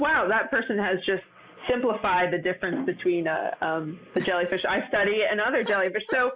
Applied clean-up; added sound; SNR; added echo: none; none; none; none.